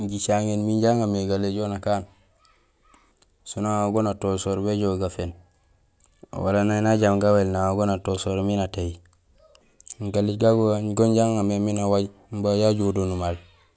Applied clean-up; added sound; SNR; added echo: none; none; none; none.